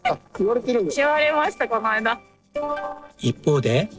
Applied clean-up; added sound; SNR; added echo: neural separator model SepFormer DNS4.